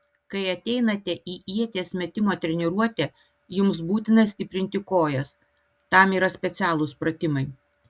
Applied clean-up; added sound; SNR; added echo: none; none; none; none.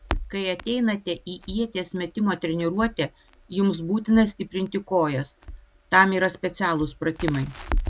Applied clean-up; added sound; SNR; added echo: none; Crackle; 10 dB; none.